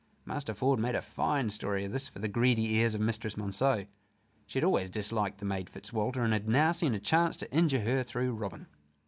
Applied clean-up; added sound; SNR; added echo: none; none; none; none.